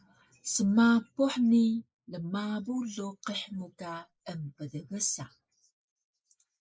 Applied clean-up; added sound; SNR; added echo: neural mask model Resemble Enhance denoiser.